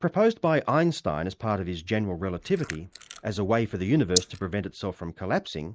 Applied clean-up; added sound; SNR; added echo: neural mask model Resemble Enhance denoiser.